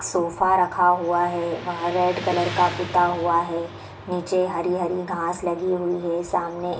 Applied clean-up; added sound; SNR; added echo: none; Motorcycle; 15 dB; reverberation time 0.2 s.